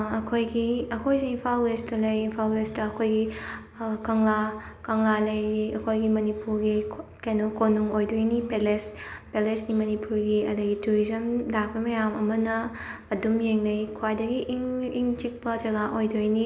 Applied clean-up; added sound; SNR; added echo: none; none; none; none.